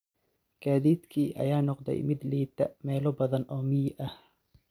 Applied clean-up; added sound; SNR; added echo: none; none; none; none.